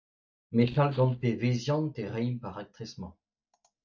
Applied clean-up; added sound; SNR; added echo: neural mask model DeepFilterNet 3.